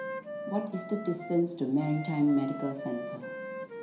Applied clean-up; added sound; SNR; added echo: none; Wind instrument, woodwind instrument; 9 dB; reverberation time 0.7 s.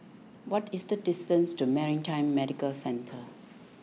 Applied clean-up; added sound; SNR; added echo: none; none; none; none.